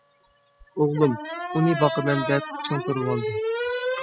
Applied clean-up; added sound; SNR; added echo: classical method spectral subtraction.